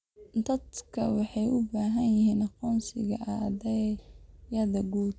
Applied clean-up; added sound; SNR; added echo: none; none; none; none.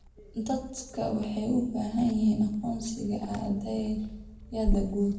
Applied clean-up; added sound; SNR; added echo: none; Liquid; 8 dB; reverberation time 0.6 s.